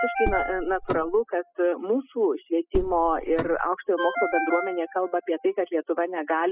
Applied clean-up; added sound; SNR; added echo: classical method spectral subtraction.